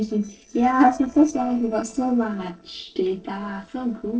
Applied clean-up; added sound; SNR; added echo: neural separator model SepFormer DNS4.